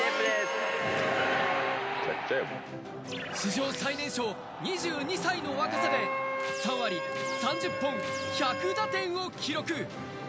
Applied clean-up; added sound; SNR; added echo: none; Wind instrument, woodwind instrument; 5 dB; none.